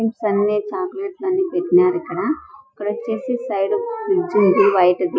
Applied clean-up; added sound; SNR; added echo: classical method Wiener filter.